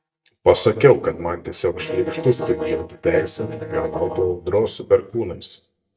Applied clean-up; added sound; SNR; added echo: neural mask model DeepFilterNet 3.